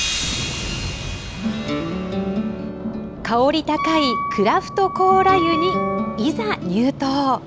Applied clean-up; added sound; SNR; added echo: none; Wind instrument, woodwind instrument; 5 dB; none.